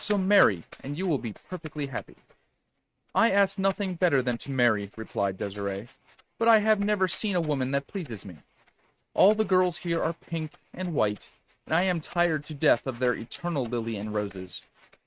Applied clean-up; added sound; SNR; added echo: neural mask model RNNoise.